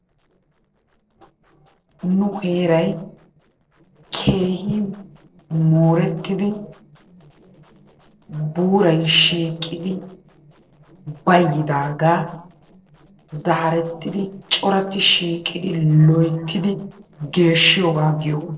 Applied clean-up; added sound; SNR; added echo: neural separator model SepFormer DNS4.